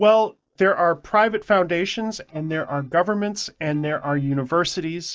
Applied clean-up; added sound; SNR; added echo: neural mask model DeepFilterNet 3.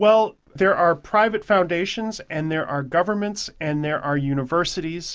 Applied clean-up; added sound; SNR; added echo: none; none; none; none.